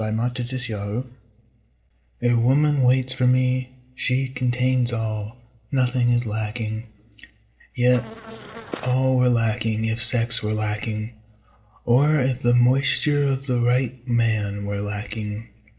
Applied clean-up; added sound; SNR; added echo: neural separator model SepFormer DNS4.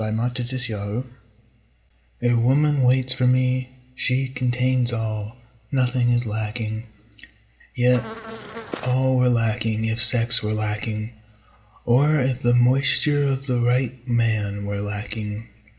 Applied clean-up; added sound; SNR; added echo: none; Buzz; 11 dB; reverberation time 0.4 s.